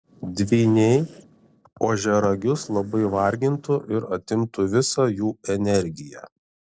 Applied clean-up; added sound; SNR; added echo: neural separator model SepFormer DNS4.